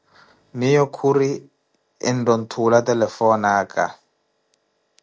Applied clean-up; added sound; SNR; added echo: none; none; none; none.